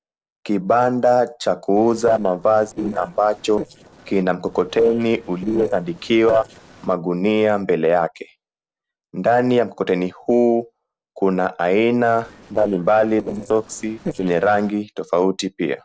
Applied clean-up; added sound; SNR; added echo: neural separator model SepFormer DNS4.